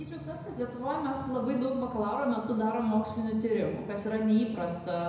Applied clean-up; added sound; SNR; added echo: none; none; none; reverberation time 1.0 s.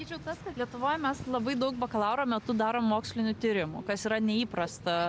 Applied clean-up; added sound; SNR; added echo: none; none; none; none.